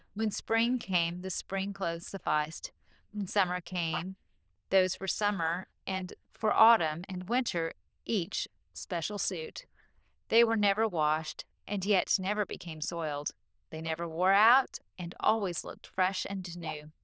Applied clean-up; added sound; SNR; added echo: neural diffusion model UNIVERSE++.